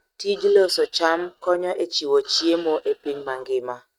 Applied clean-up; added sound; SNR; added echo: neural mask model RNNoise.